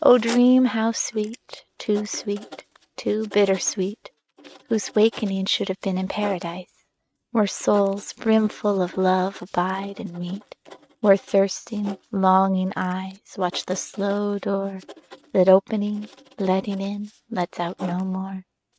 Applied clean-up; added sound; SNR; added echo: neural mask model RNNoise.